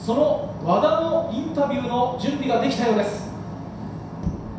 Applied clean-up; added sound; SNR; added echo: none; none; none; reverberation time 0.7 s.